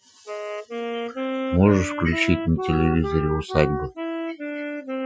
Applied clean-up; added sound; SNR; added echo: classical method Wiener filter.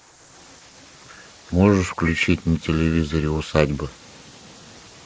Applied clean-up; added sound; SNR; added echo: neural mask model Resemble Enhance denoiser.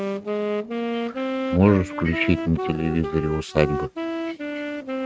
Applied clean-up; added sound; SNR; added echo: neural mask model RNNoise.